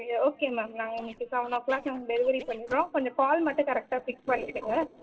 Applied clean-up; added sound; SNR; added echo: neural separator model SepFormer DNS4.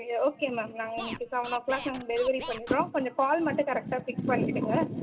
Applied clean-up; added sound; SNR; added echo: none; Scratching (performance technique); 12 dB; reverberation time 1.8 s.